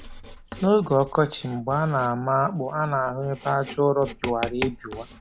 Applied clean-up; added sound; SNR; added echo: none; Writing; 14 dB; none.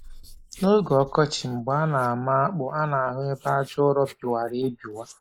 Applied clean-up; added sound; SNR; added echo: neural mask model Resemble Enhance denoiser.